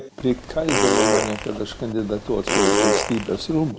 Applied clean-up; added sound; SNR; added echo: none; Fart; -1 dB; none.